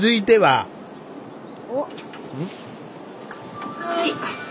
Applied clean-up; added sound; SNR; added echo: none; none; none; none.